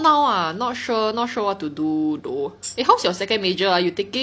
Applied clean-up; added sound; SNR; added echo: none; Tambourine; 13 dB; none.